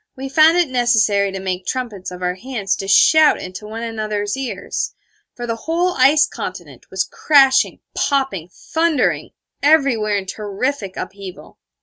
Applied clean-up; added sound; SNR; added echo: none; none; none; none.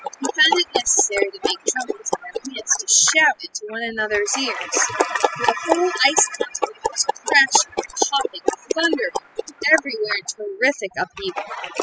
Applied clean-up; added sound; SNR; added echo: classical method spectral subtraction.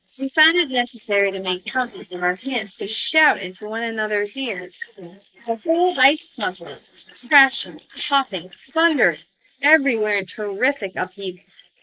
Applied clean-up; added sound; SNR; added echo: neural mask model Resemble Enhance denoiser.